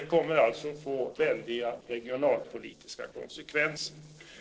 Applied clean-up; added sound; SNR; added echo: neural separator model SepFormer DNS4.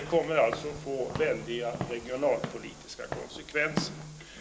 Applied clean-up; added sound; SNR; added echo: none; Walk, footsteps / Siren; 9 dB; reverberation time 0.2 s.